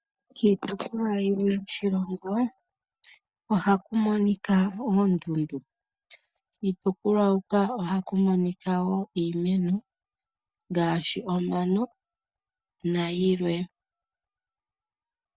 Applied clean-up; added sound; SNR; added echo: neural mask model DeepFilterNet 3.